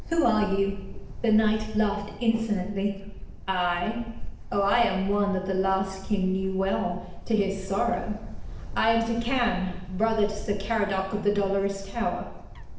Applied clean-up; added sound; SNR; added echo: none; Bird; 9 dB; reverberation time 0.8 s.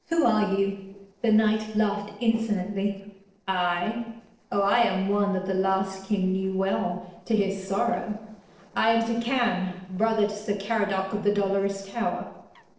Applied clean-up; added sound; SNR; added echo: neural separator model SepFormer DNS4.